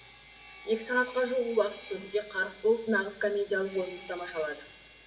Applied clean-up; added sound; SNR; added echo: none; Sawing; 19 dB; reverberation time 1.4 s.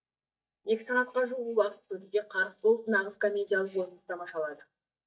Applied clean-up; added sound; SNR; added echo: neural mask model DeepFilterNet 3.